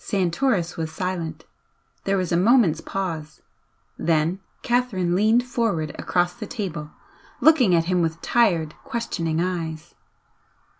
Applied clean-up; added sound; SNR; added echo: none; none; none; none.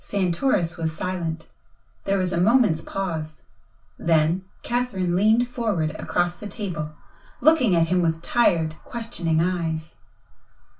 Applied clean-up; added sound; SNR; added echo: none; none; none; reverberation time 0.2 s.